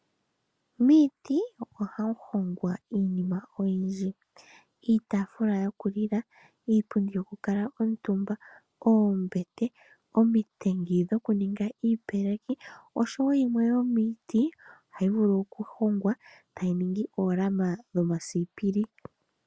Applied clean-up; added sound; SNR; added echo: none; none; none; none.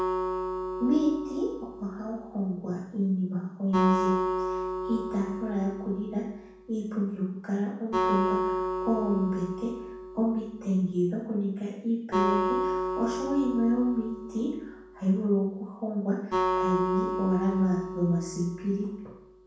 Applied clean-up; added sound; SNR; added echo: none; Acoustic guitar; 3 dB; reverberation time 0.6 s.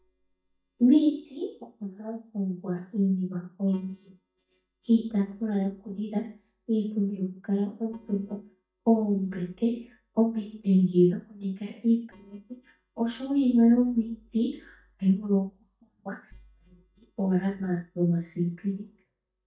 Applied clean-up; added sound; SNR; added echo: neural mask model DeepFilterNet 3.